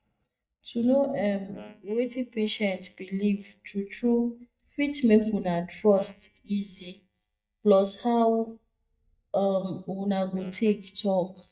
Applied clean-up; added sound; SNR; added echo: neural mask model DeepFilterNet 3.